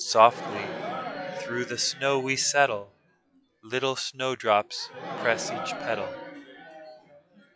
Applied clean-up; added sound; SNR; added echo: classical method log-MMSE.